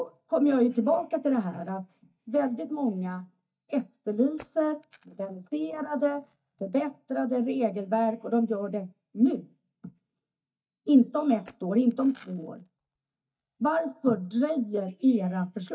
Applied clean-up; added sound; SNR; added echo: neural mask model DeepFilterNet 3.